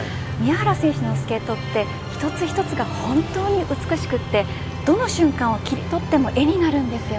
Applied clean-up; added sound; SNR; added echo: none; Idling / Accelerating, revving, vroom / Car; 7 dB; none.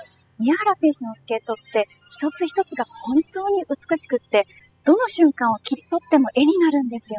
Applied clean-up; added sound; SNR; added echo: classical method spectral subtraction.